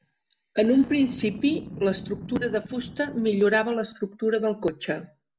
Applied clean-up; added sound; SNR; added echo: none; Boom; 17 dB; none.